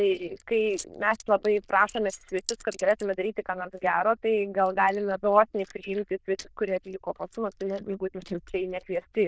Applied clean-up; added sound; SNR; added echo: neural diffusion model UNIVERSE++.